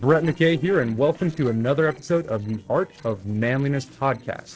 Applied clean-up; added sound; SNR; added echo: neural separator model SepFormer DNS4.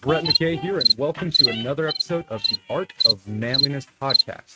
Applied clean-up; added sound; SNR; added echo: neural mask model RNNoise.